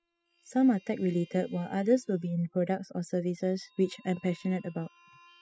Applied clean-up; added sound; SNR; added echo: classical method spectral subtraction.